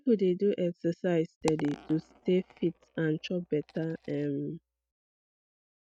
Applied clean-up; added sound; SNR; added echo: neural mask model RNNoise.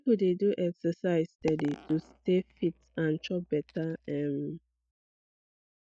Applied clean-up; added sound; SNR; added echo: neural mask model DeepFilterNet 3.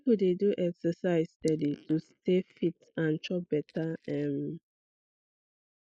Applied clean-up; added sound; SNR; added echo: neural mask model Resemble Enhance denoiser.